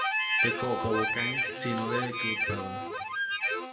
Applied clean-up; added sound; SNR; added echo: none; Harmonica; -4 dB; reverberation time 1.5 s.